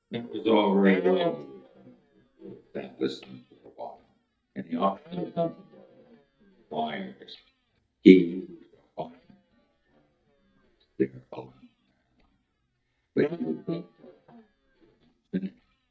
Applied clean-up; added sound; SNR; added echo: neural mask model DeepFilterNet 3.